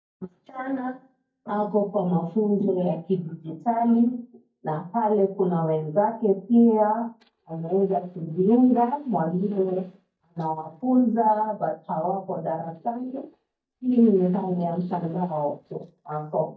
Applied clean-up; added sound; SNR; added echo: neural mask model DeepFilterNet 3.